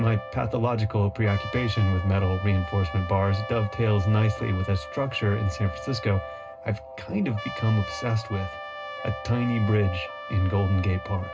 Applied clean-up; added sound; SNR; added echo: none; Trumpet; 13 dB; reverberation time 0.2 s.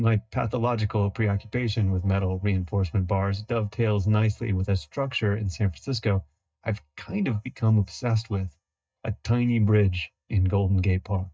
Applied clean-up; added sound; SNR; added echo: neural mask model DeepFilterNet 3.